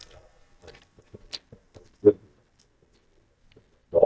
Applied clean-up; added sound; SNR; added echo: neural mask model DeepFilterNet 3.